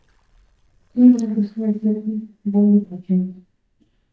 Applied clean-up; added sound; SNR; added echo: neural mask model DeepFilterNet 3.